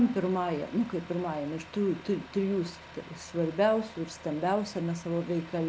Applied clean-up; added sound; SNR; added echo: none; Truck; 18 dB; none.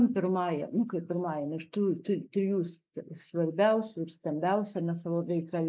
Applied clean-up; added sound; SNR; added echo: neural mask model Resemble Enhance denoiser.